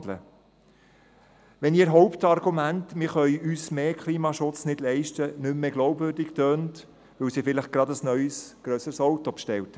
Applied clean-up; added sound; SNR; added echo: none; none; none; none.